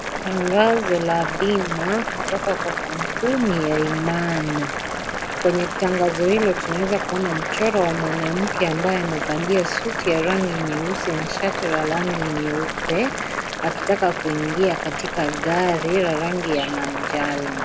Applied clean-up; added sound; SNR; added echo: none; Boiling; 4 dB; none.